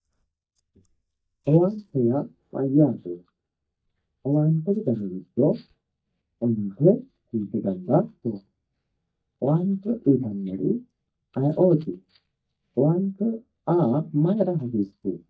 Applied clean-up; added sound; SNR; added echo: neural mask model DeepFilterNet 3.